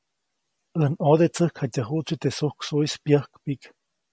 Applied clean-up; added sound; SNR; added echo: none; none; none; none.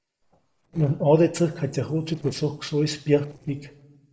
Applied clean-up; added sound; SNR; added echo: neural separator model SepFormer DNS4.